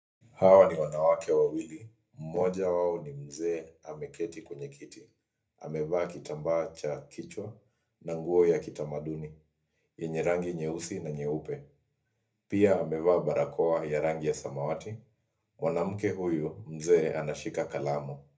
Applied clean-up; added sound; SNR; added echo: none; none; none; reverberation time 0.3 s.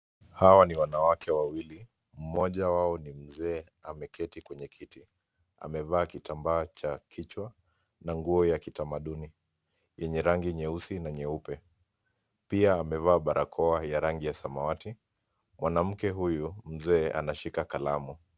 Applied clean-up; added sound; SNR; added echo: none; none; none; none.